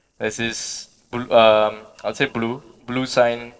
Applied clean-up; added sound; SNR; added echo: neural separator model SepFormer DNS4.